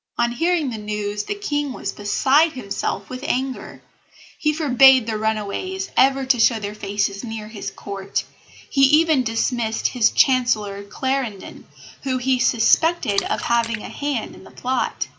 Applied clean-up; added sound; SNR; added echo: none; Splash, splatter; 12 dB; none.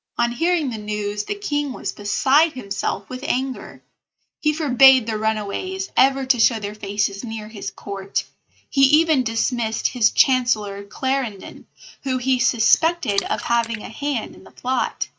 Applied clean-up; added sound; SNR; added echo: neural mask model RNNoise.